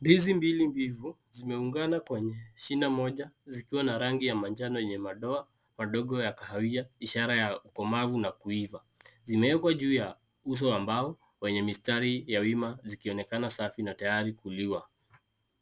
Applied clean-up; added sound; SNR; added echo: none; none; none; none.